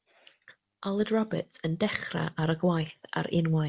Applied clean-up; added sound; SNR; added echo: none; none; none; none.